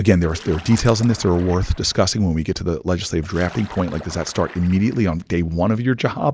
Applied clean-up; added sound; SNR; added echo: none; Splash, splatter + Splash, splatter; 20 dB; none.